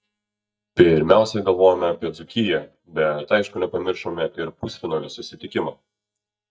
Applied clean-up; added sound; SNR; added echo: neural mask model DeepFilterNet 3.